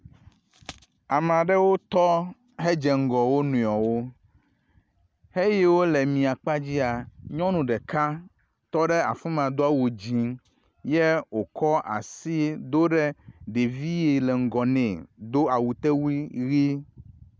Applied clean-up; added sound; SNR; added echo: none; none; none; none.